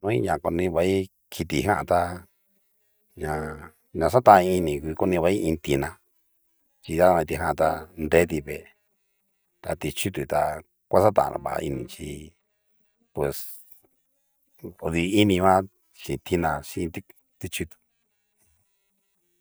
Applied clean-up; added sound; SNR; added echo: neural mask model DeepFilterNet 3.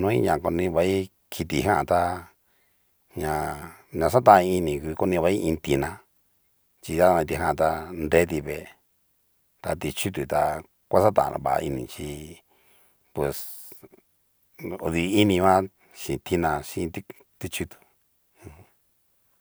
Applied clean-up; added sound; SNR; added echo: none; none; none; none.